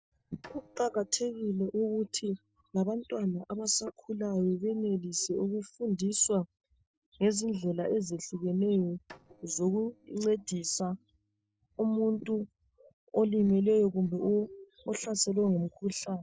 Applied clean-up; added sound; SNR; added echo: neural separator model SepFormer DNS4.